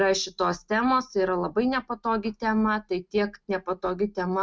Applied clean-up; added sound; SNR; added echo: none; none; none; none.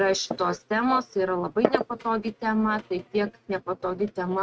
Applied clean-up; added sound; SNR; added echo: neural mask model RNNoise.